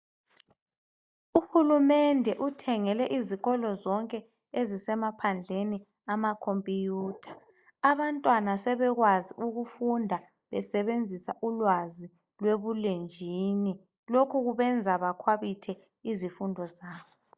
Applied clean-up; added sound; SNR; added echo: neural mask model DeepFilterNet 3.